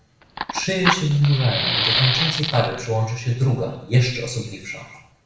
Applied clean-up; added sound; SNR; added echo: none; Fire; 3 dB; reverberation time 0.8 s.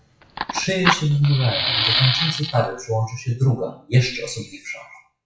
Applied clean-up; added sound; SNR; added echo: classical method WPE with log-MMSE.